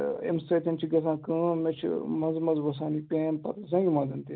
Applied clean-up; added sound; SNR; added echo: none; none; none; none.